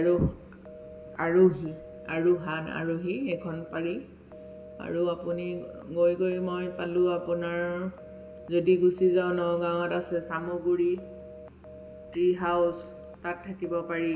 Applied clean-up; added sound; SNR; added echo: none; Telephone; 20 dB; reverberation time 1.9 s.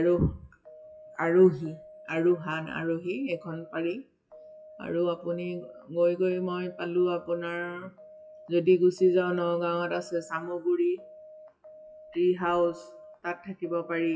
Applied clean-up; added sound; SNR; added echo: classical method WPE with log-MMSE.